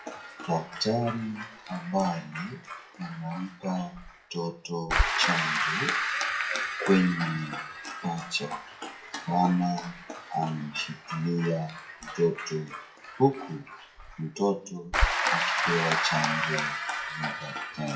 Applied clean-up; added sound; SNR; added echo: classical method WPE with log-MMSE.